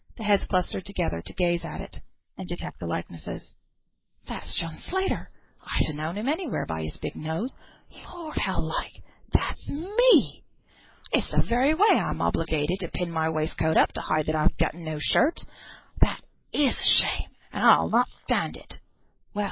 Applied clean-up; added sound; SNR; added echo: neural mask model Resemble Enhance denoiser.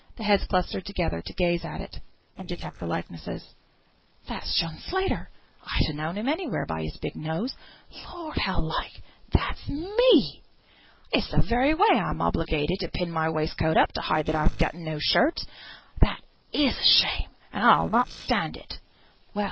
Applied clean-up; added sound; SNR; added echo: neural separator model SepFormer DNS4.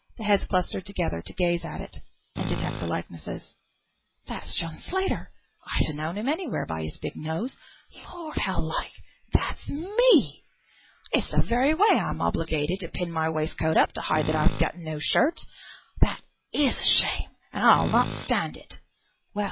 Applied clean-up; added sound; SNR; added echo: classical method log-MMSE.